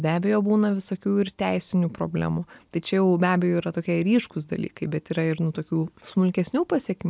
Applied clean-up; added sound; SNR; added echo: none; none; none; none.